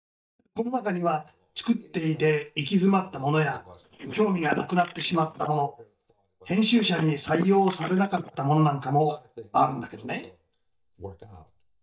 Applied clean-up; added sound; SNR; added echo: neural mask model DeepFilterNet 3.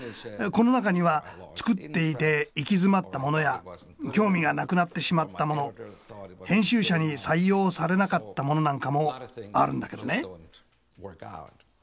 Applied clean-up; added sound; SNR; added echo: none; none; none; none.